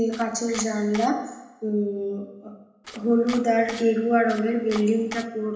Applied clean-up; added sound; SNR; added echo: none; Domestic sounds, home sounds; 15 dB; reverberation time 1.0 s.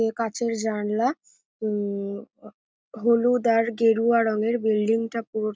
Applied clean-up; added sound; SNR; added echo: none; none; none; none.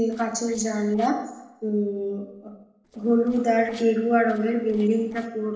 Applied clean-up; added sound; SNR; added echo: neural separator model SepFormer DNS4.